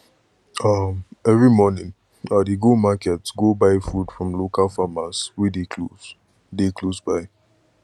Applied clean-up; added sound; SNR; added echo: none; Knock / Wood; 20 dB; none.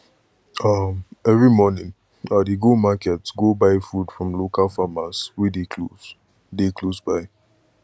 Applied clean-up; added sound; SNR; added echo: none; none; none; none.